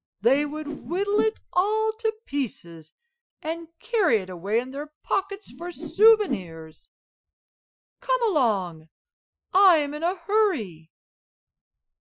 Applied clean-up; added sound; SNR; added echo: classical method Wiener filter.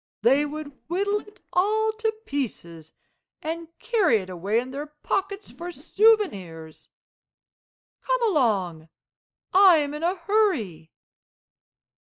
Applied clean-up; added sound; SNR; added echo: neural mask model DeepFilterNet 3.